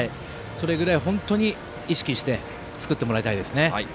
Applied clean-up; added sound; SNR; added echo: none; none; none; none.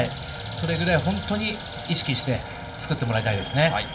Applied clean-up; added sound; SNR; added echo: none; Bird vocalization, bird call, bird song; 14 dB; reverberation time 0.4 s.